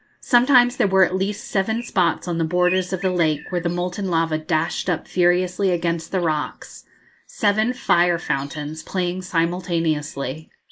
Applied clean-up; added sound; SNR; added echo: neural mask model Resemble Enhance denoiser.